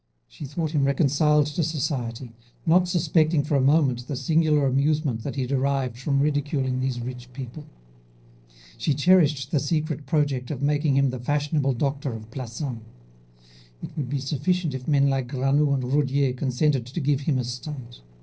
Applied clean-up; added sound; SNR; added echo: neural separator model SepFormer DNS4.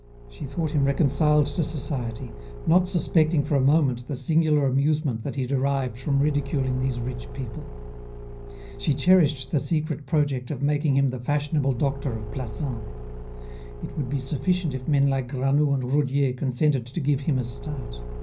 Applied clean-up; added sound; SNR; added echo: none; Engine / Car; 12 dB; reverberation time 0.5 s.